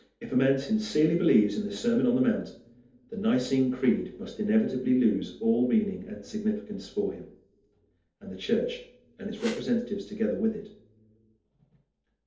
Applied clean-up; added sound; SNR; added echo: none; Whoosh, swoosh, swish; 17 dB; reverberation time 0.6 s.